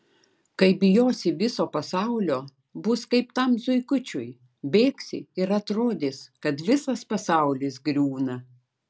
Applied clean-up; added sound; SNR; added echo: none; none; none; none.